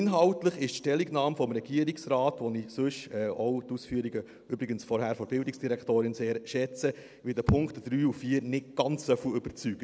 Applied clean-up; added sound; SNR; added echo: none; none; none; none.